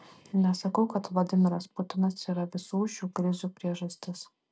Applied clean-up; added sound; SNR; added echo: none; none; none; none.